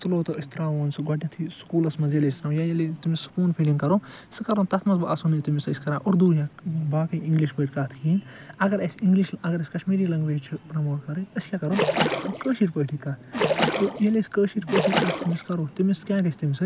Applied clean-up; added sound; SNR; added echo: none; Splash, splatter; 2 dB; none.